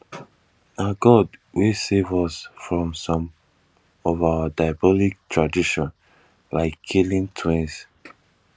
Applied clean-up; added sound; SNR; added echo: none; none; none; none.